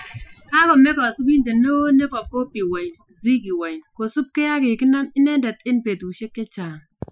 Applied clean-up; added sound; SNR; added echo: classical method Wiener filter.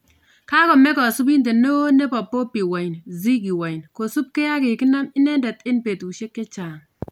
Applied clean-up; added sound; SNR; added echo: none; none; none; none.